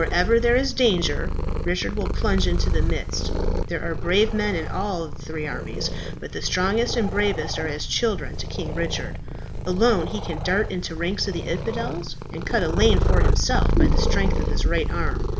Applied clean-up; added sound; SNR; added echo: none; Purr; -2 dB; none.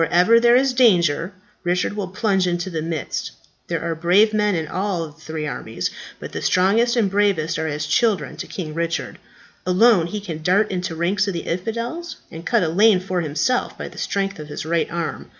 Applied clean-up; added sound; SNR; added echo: none; none; none; none.